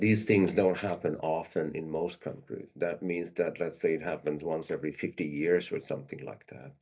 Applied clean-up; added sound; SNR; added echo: neural mask model DeepFilterNet 3.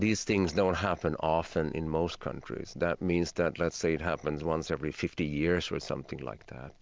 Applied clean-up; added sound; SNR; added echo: none; none; none; none.